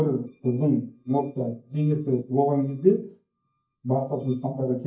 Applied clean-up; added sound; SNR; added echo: neural mask model DeepFilterNet 3.